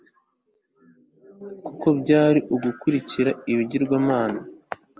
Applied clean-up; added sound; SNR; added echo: none; none; none; none.